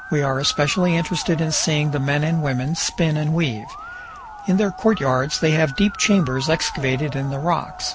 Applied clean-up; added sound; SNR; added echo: none; Musical instrument; 15 dB; none.